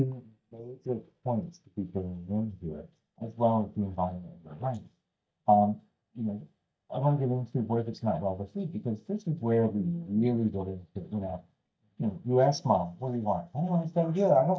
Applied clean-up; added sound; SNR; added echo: neural mask model DeepFilterNet 3.